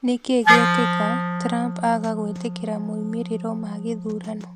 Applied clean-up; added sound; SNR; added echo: none; Wind instrument, woodwind instrument; -1 dB; none.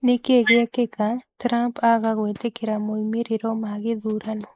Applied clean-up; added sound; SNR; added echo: neural mask model Resemble Enhance denoiser.